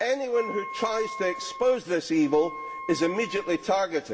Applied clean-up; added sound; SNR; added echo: none; Wind instrument, woodwind instrument; 12 dB; reverberation time 2.4 s.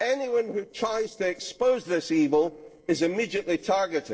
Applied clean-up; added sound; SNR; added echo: neural separator model SepFormer DNS4.